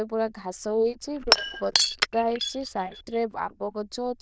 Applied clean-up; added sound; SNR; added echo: neural diffusion model UNIVERSE++.